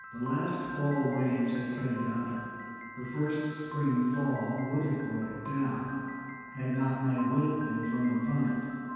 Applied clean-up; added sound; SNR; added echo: none; Piano; 12 dB; reverberation time 2.1 s.